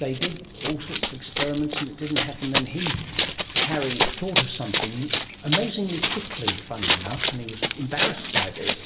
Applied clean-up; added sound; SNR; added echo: none; Run; -3 dB; reverberation time 0.8 s.